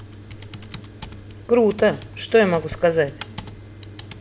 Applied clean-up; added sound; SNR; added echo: none; Computer keyboard; 18 dB; none.